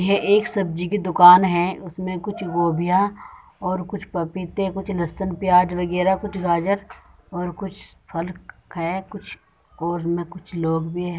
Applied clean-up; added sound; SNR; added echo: none; none; none; none.